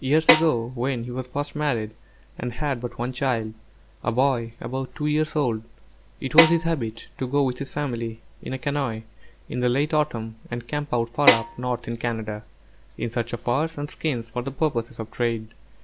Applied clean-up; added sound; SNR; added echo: none; Snare drum; -1 dB; none.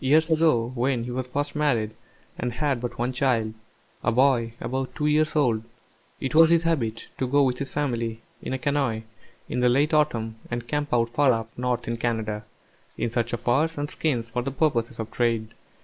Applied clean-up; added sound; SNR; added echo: neural mask model Resemble Enhance denoiser.